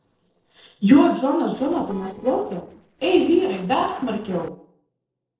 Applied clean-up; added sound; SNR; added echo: neural separator model SepFormer DNS4.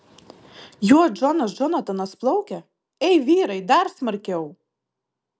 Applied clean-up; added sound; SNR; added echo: none; none; none; none.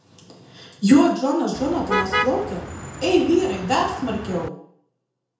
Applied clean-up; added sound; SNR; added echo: none; Motor vehicle (road); 6 dB; reverberation time 0.5 s.